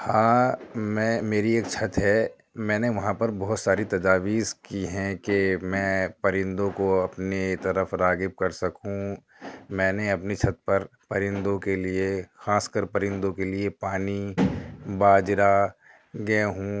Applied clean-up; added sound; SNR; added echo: none; none; none; none.